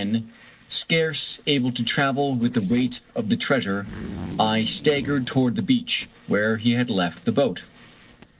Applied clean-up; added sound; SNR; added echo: neural separator model SepFormer DNS4.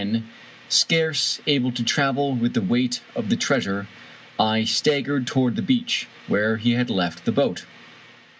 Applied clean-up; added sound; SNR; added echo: none; none; none; none.